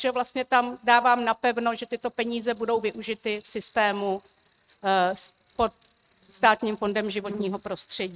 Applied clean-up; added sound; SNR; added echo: neural mask model RNNoise.